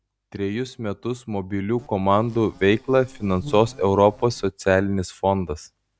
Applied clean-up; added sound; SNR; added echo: none; Insect; 19 dB; none.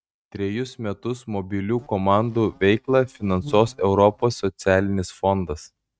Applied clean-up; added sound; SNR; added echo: neural mask model RNNoise.